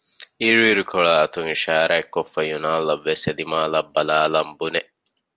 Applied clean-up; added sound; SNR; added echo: none; none; none; none.